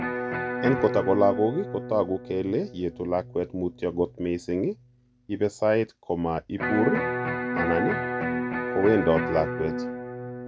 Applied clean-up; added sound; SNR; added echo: none; Electric guitar; 5 dB; none.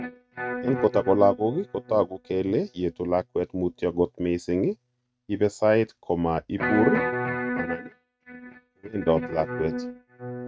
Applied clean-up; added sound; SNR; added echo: neural mask model RNNoise.